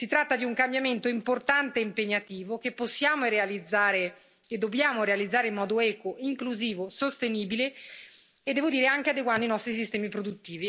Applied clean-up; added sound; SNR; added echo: none; none; none; none.